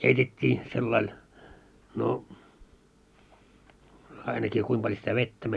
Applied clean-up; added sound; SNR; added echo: none; none; none; none.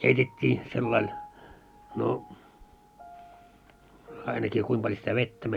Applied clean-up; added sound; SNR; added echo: none; Piano; 18 dB; none.